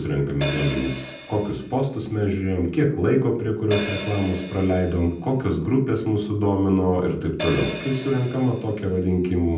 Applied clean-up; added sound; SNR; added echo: none; Hi-hat; 8 dB; reverberation time 0.6 s.